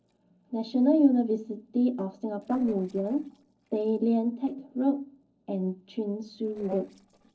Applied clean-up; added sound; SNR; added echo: neural separator model SepFormer DNS4.